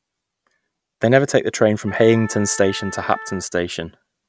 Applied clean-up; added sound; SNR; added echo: none; Wind instrument, woodwind instrument; 16 dB; none.